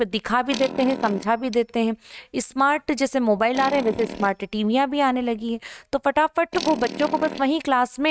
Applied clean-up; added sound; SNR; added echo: neural mask model RNNoise.